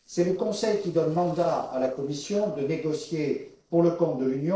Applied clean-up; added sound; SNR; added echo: neural separator model SepFormer DNS4.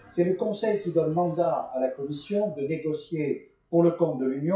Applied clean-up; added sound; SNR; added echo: classical method WPE with log-MMSE.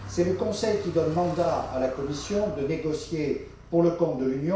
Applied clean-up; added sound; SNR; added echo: none; Car; 15 dB; reverberation time 0.6 s.